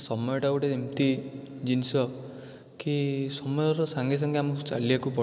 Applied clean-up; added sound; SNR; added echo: none; none; none; none.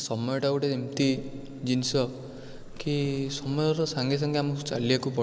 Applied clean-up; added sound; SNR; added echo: none; Livestock, farm animals, working animals; 17 dB; none.